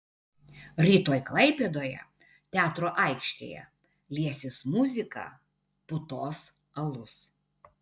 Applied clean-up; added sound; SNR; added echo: none; none; none; none.